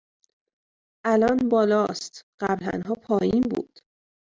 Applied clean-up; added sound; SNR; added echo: none; none; none; none.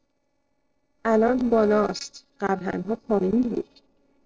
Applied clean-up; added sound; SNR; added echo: neural separator model SepFormer DNS4.